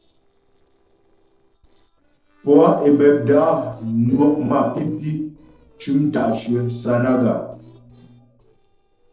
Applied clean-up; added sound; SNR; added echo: neural separator model SepFormer DNS4.